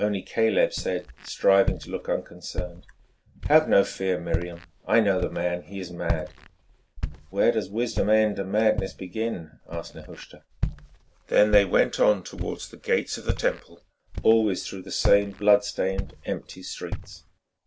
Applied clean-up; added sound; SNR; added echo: none; Walk, footsteps; 9 dB; none.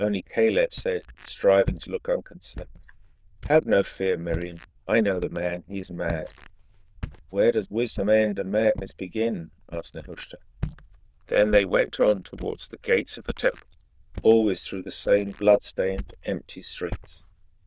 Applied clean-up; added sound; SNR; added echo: neural diffusion model UNIVERSE++.